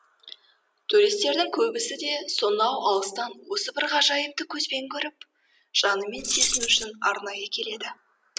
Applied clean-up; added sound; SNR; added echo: none; Keys jangling; 0 dB; none.